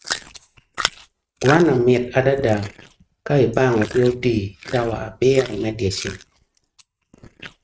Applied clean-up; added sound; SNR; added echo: neural mask model RNNoise.